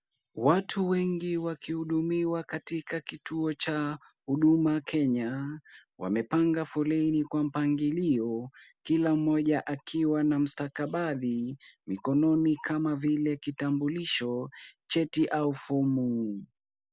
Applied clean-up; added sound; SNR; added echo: none; none; none; none.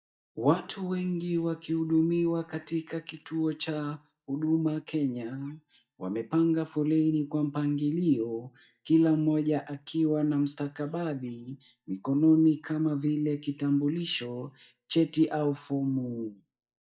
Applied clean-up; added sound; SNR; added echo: neural mask model DeepFilterNet 3.